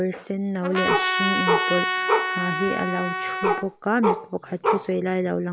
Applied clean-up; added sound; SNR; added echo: none; Trumpet + Bark; -2 dB; none.